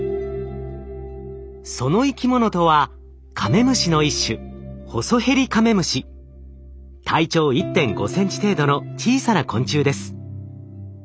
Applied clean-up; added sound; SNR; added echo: none; none; none; none.